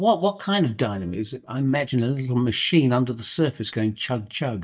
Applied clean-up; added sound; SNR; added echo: neural mask model DeepFilterNet 3.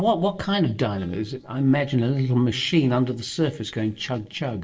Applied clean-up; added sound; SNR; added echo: neural separator model SepFormer DNS4.